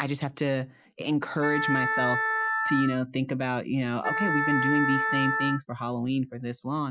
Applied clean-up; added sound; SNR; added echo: classical method Wiener filter.